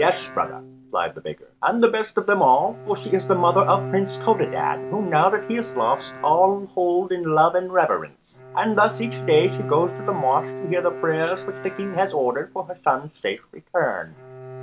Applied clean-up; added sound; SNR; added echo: none; Bowed string instrument; 13 dB; none.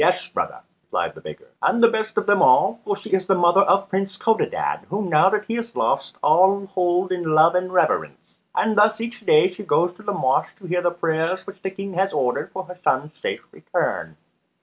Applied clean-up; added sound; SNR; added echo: none; none; none; none.